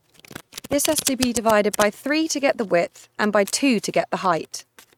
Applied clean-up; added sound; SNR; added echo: neural mask model RNNoise.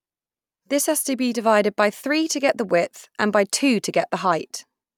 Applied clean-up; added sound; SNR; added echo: none; none; none; none.